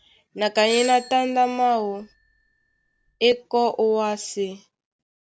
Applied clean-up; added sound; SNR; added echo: none; Doorbell; 17 dB; none.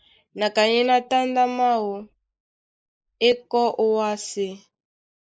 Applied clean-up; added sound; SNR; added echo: neural mask model Resemble Enhance denoiser.